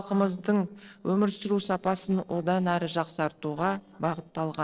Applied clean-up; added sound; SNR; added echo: neural separator model SepFormer DNS4.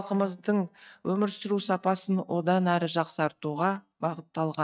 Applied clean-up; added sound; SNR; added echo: neural mask model DeepFilterNet 3.